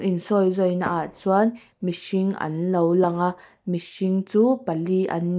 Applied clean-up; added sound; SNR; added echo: neural mask model DeepFilterNet 3.